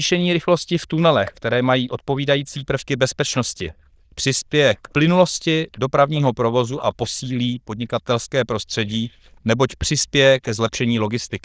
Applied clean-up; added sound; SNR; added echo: neural diffusion model UNIVERSE++.